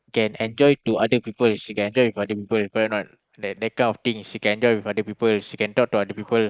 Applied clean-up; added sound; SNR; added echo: neural mask model Resemble Enhance denoiser.